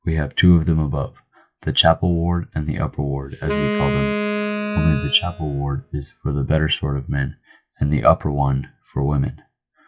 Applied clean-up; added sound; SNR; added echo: classical method log-MMSE.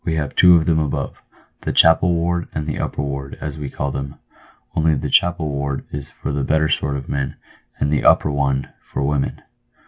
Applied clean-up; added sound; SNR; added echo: none; none; none; none.